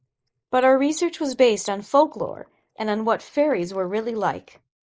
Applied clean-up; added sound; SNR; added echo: neural mask model Resemble Enhance denoiser.